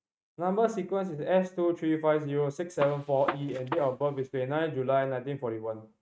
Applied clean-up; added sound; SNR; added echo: neural mask model RNNoise.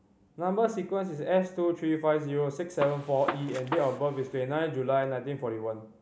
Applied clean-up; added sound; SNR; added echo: none; Gunshot, gunfire; 9 dB; none.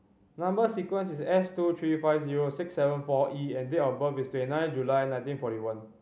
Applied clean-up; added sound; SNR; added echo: none; none; none; none.